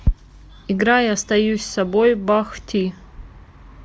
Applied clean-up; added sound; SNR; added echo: none; none; none; none.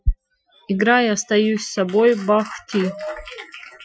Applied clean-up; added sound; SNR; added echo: classical method Wiener filter.